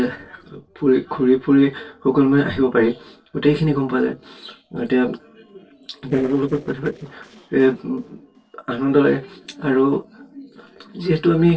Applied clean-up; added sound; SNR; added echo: neural separator model SepFormer DNS4.